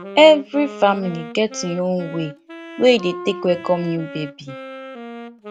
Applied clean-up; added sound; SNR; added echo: none; Wind instrument, woodwind instrument; 14 dB; none.